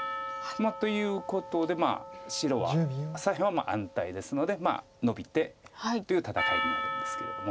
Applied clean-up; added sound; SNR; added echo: none; Percussion; 7 dB; none.